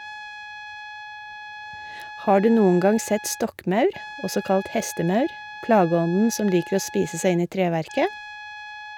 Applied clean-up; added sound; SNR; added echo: none; Trumpet; 15 dB; none.